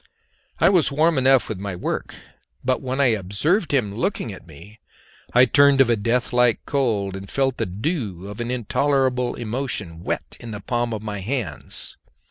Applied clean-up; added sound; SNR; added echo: none; none; none; none.